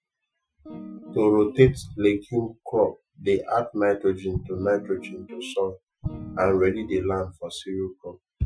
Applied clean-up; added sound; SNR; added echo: classical method Wiener filter.